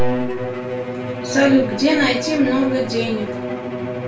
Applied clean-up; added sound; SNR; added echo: none; Bowed string instrument; 5 dB; reverberation time 0.3 s.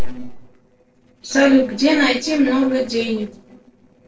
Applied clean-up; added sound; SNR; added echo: neural separator model SepFormer DNS4.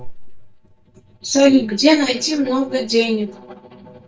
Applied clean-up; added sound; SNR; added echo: neural mask model DeepFilterNet 3.